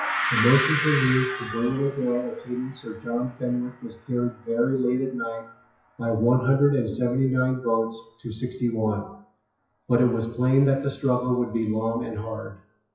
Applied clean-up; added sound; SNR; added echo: classical method WPE with log-MMSE.